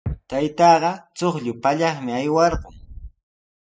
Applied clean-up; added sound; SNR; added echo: neural mask model RNNoise.